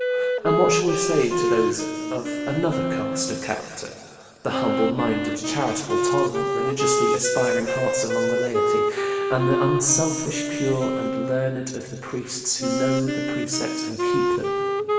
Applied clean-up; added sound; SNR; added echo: none; Wind instrument, woodwind instrument; -1 dB; reverberation time 2.4 s.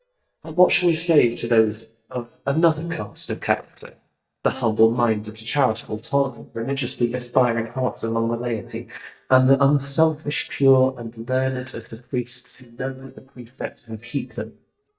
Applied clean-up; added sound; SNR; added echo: neural mask model DeepFilterNet 3.